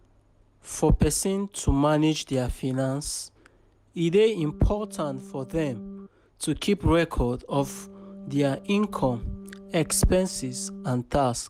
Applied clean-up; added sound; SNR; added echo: none; Organ; 15 dB; none.